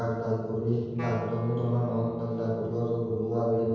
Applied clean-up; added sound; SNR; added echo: none; Wind instrument, woodwind instrument; 14 dB; reverberation time 1.2 s.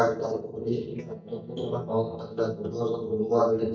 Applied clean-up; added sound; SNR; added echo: neural mask model DeepFilterNet 3.